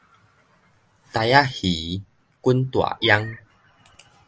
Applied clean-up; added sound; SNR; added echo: none; Meow; 19 dB; none.